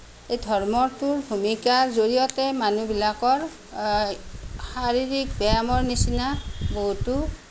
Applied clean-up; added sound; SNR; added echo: none; none; none; none.